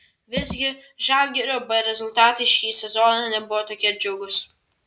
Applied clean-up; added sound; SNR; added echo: none; none; none; none.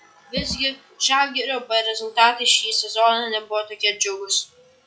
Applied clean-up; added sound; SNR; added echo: classical method log-MMSE.